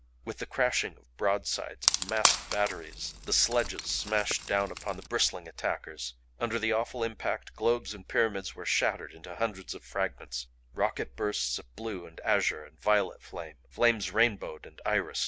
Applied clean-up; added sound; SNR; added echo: none; Wood; 2 dB; none.